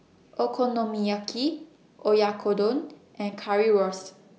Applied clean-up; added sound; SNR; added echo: none; none; none; none.